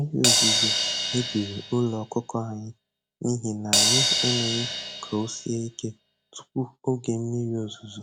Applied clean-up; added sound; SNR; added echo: none; Crash cymbal; -2 dB; none.